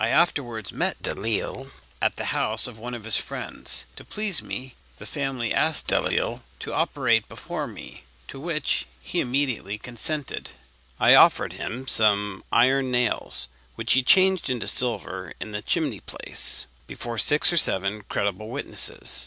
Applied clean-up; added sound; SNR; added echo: none; none; none; none.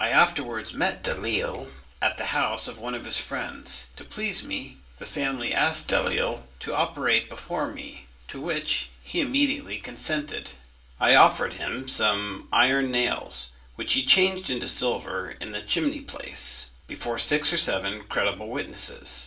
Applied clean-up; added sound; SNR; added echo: none; none; none; reverberation time 0.3 s.